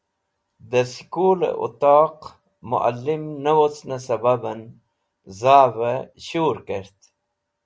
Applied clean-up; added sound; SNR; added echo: none; none; none; none.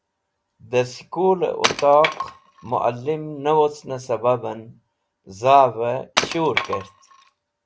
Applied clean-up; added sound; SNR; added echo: none; Wood; 5 dB; none.